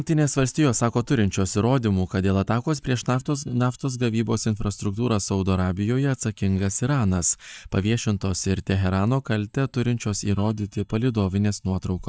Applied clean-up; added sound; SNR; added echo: neural mask model DeepFilterNet 3.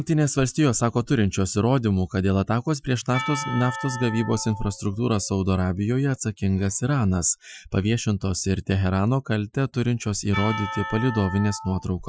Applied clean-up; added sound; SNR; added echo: classical method Wiener filter.